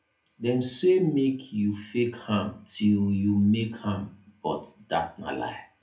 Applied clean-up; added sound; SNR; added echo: none; none; none; reverberation time 0.3 s.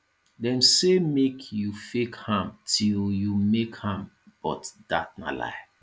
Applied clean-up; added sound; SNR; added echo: none; none; none; none.